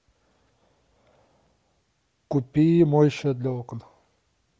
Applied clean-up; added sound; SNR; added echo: none; none; none; none.